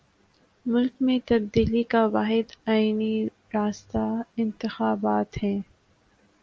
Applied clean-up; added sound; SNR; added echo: none; none; none; none.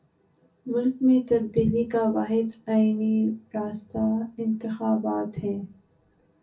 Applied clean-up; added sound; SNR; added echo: none; none; none; reverberation time 0.3 s.